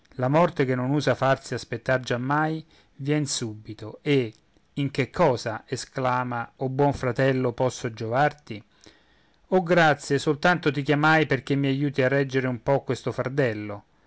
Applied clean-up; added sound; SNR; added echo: none; none; none; none.